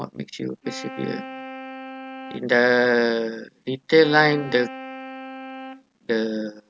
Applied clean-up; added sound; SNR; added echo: none; Wind instrument, woodwind instrument; 15 dB; none.